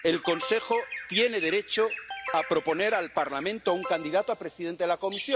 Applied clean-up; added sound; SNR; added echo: none; Bird vocalization, bird call, bird song + Alarm; 11 dB; none.